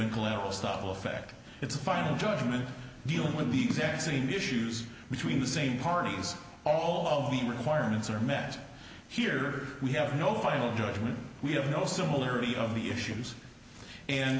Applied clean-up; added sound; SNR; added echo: none; none; none; none.